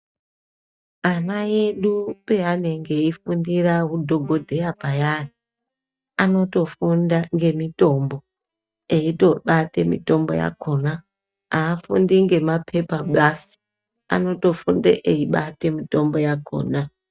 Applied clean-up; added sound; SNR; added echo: neural mask model DeepFilterNet 3.